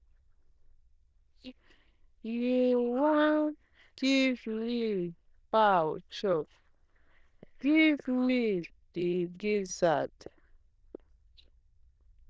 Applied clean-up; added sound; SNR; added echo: neural diffusion model UNIVERSE++.